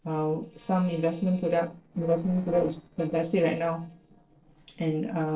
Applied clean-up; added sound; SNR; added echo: neural separator model SepFormer DNS4.